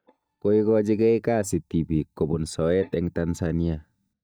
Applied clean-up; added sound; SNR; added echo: neural mask model DeepFilterNet 3.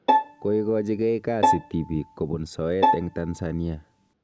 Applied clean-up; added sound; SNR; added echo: none; Bowed string instrument; 0 dB; none.